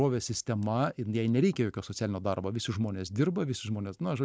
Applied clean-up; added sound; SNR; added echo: none; none; none; none.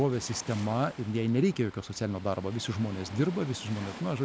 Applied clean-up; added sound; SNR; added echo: none; Waves, surf; 16 dB; none.